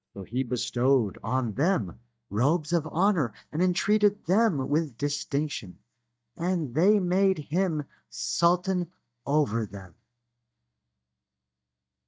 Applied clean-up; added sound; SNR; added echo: neural mask model DeepFilterNet 3.